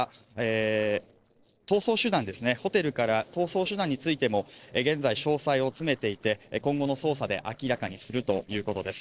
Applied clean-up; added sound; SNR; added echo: neural separator model SepFormer DNS4.